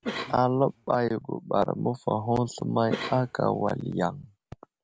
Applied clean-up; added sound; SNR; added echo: none; Cough; 12 dB; none.